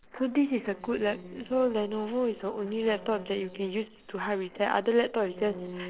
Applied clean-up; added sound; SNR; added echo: neural separator model SepFormer DNS4.